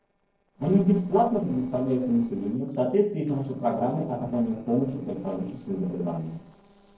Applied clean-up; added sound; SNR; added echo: neural separator model SepFormer DNS4.